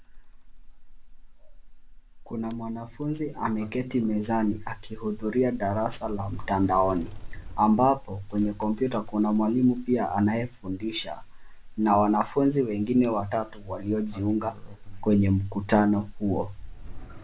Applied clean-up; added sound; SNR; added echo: none; Sliding door; 13 dB; none.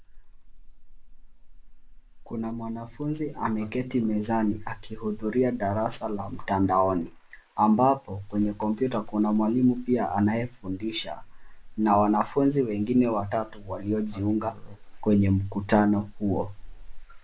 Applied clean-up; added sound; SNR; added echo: neural mask model Resemble Enhance denoiser.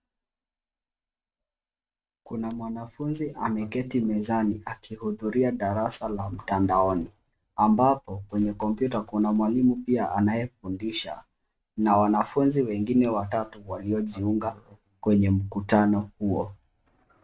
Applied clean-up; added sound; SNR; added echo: neural mask model RNNoise.